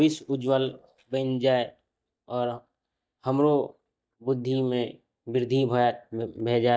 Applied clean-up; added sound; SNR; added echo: neural mask model DeepFilterNet 3.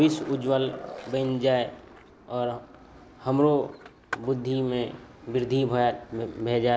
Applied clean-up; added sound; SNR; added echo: none; Skateboard; 18 dB; none.